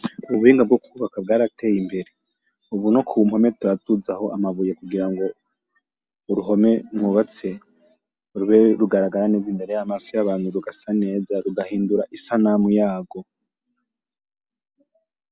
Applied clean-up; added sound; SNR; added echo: none; none; none; none.